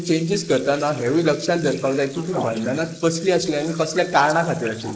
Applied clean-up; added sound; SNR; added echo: neural mask model Resemble Enhance denoiser.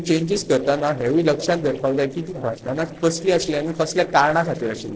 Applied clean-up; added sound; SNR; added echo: neural separator model SepFormer DNS4.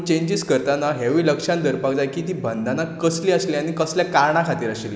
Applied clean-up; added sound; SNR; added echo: none; none; none; none.